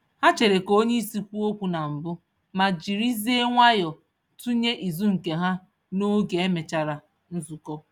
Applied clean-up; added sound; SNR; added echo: none; none; none; none.